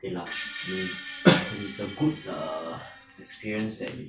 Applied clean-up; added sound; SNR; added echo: none; Screech; 10 dB; none.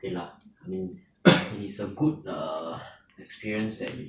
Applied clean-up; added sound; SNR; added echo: none; none; none; none.